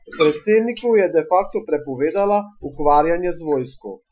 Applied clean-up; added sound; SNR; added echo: classical method Wiener filter.